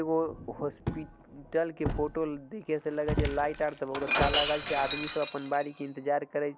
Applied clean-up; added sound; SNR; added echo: none; Shatter; 3 dB; none.